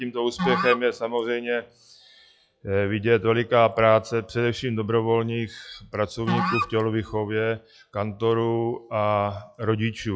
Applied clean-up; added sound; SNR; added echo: classical method log-MMSE.